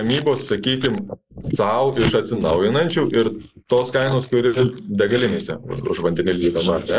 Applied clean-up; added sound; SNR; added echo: neural mask model Resemble Enhance denoiser.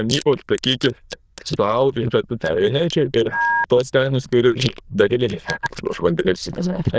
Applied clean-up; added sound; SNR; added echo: neural diffusion model UNIVERSE++.